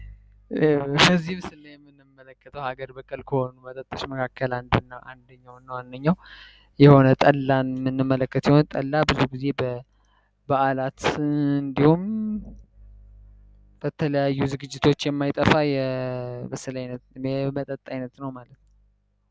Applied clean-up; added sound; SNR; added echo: none; none; none; none.